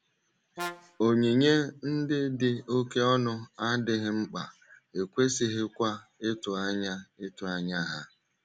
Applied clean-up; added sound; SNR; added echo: none; Brass instrument; 14 dB; none.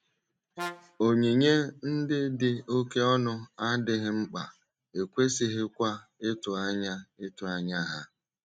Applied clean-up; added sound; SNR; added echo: neural mask model RNNoise.